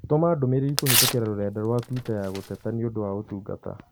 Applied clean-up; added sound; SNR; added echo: none; Tearing; 2 dB; none.